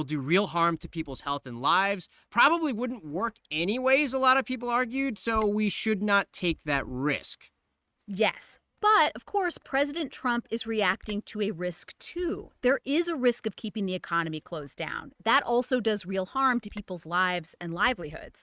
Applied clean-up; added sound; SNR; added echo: neural mask model RNNoise.